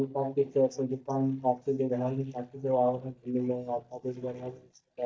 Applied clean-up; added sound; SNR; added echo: neural mask model DeepFilterNet 3.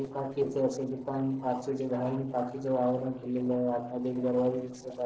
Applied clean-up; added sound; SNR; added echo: neural separator model SepFormer DNS4.